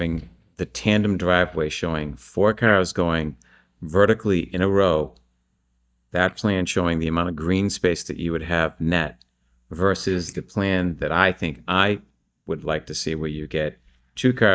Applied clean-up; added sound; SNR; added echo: neural mask model DeepFilterNet 3.